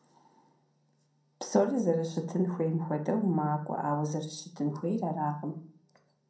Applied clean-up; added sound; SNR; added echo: none; none; none; reverberation time 0.6 s.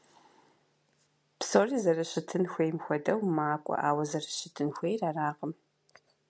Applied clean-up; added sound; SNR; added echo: none; none; none; none.